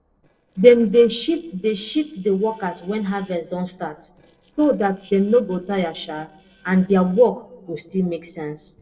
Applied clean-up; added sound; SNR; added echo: neural separator model SepFormer DNS4.